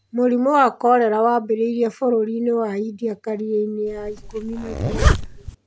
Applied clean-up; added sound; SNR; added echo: none; Zipper (clothing); 1 dB; none.